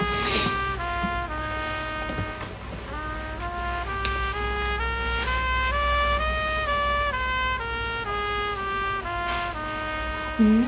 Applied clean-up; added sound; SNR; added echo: none; Trumpet; -1 dB; reverberation time 1.7 s.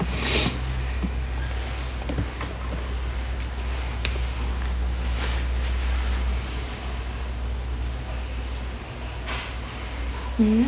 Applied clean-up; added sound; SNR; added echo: none; none; none; none.